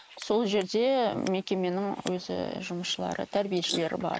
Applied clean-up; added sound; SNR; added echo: neural mask model Resemble Enhance denoiser.